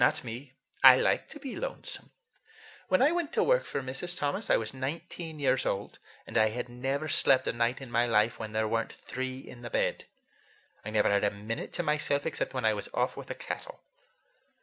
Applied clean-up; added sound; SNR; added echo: none; none; none; none.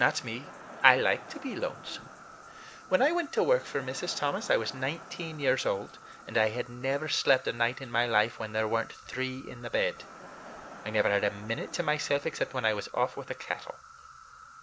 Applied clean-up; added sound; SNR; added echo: none; Insect + Crowd; 17 dB; none.